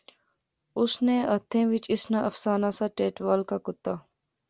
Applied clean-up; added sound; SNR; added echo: none; none; none; none.